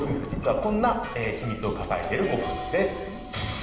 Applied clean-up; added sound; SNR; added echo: none; Thunder; 10 dB; reverberation time 1.0 s.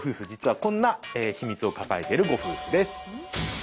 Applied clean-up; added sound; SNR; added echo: none; none; none; none.